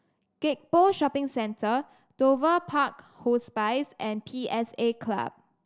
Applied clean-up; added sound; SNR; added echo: none; none; none; none.